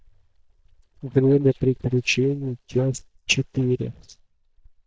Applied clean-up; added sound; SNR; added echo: neural mask model DeepFilterNet 3.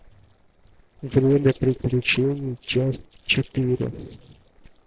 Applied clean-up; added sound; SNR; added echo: neural separator model SepFormer DNS4.